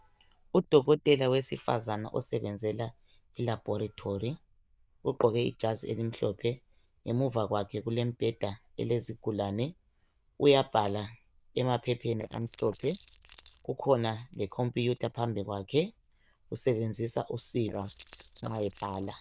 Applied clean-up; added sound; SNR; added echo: neural diffusion model UNIVERSE++.